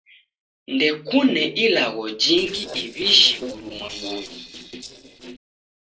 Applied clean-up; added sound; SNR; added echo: neural separator model SepFormer DNS4.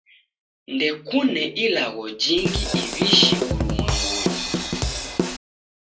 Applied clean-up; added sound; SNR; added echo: none; Drum kit; -2 dB; reverberation time 0.2 s.